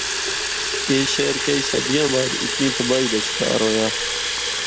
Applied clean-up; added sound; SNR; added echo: none; Fill (with liquid) / Water tap, faucet; 1 dB; none.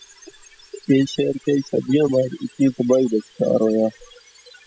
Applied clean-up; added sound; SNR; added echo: classical method spectral subtraction.